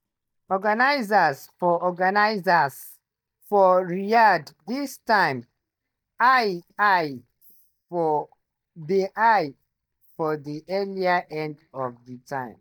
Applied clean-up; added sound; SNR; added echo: neural mask model DeepFilterNet 3.